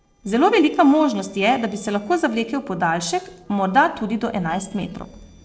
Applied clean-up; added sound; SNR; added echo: neural separator model SepFormer DNS4.